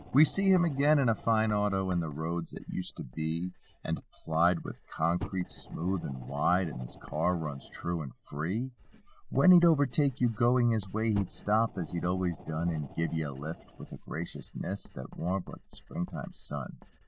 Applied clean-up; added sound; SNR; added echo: none; Fire + Writing; 18 dB; none.